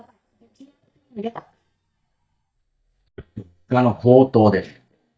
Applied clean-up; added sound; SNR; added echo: neural mask model DeepFilterNet 3.